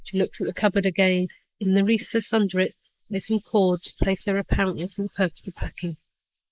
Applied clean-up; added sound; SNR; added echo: neural mask model Resemble Enhance denoiser.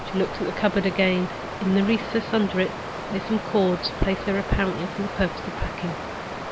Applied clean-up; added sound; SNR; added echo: none; Water; 7 dB; none.